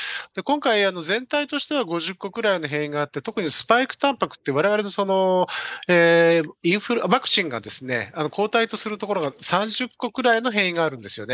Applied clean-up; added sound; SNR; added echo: neural mask model Resemble Enhance denoiser.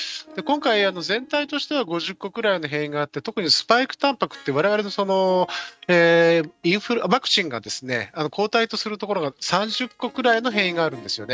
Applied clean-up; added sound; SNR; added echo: neural mask model RNNoise.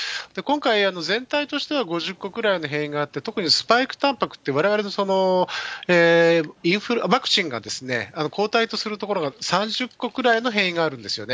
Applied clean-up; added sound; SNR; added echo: none; none; none; none.